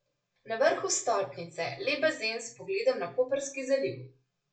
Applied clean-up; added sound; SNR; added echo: none; none; none; reverberation time 0.3 s.